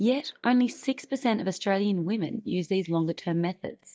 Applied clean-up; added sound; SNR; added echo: neural mask model DeepFilterNet 3.